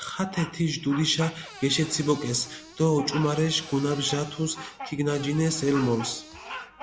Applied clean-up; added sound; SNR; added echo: none; Cupboard open or close / Door + Bird vocalization, bird call, bird song; 14 dB; none.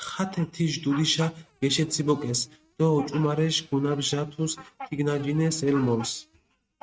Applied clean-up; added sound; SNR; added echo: neural mask model RNNoise.